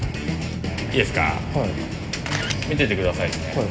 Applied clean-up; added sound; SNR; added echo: none; Camera; 4 dB; reverberation time 1.8 s.